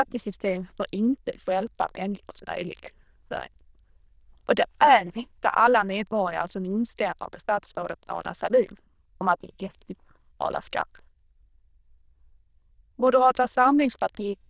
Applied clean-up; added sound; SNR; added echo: neural diffusion model UNIVERSE++.